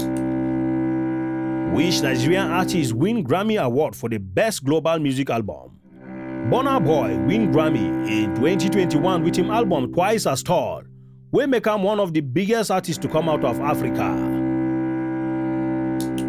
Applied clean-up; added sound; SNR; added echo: none; Bowed string instrument; 3 dB; none.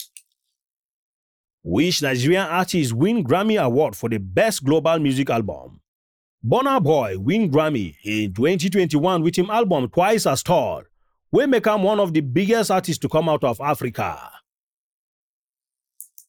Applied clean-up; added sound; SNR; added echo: neural mask model Resemble Enhance denoiser.